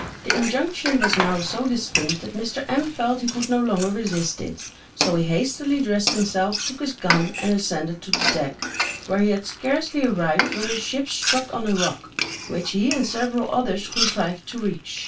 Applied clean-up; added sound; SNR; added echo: none; Frying (food); 5 dB; reverberation time 0.2 s.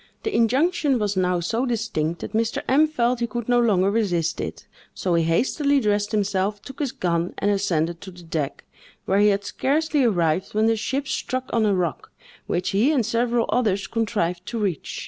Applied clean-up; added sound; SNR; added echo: none; none; none; none.